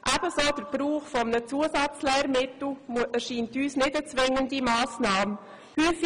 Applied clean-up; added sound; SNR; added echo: none; none; none; none.